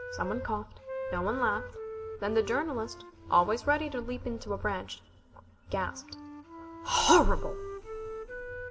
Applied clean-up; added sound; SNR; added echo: none; Wind instrument, woodwind instrument; 11 dB; reverberation time 1.0 s.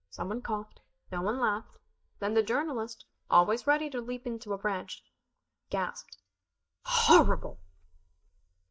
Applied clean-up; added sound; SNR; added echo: neural mask model DeepFilterNet 3.